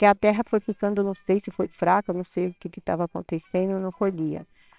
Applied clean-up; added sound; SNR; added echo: neural separator model SepFormer WHAMR!.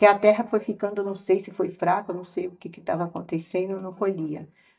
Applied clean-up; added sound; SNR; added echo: neural mask model DeepFilterNet 3.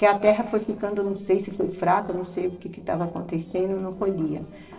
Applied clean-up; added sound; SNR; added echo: neural separator model SepFormer DNS4.